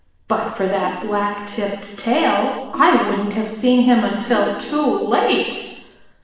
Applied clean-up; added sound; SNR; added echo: neural separator model SepFormer DNS4.